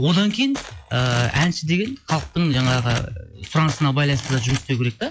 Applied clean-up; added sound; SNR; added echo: classical method log-MMSE.